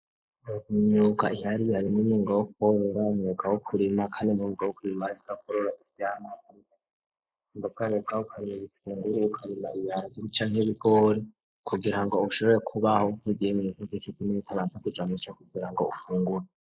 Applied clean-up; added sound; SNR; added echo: neural mask model Resemble Enhance denoiser.